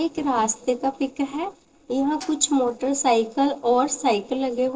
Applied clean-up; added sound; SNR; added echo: neural separator model SepFormer DNS4.